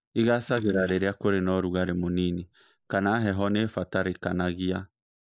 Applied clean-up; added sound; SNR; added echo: neural mask model Resemble Enhance denoiser.